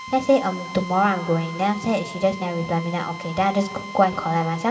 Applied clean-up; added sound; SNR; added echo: none; Drill; 14 dB; reverberation time 1.7 s.